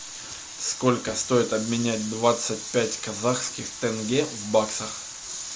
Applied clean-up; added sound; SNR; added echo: none; none; none; none.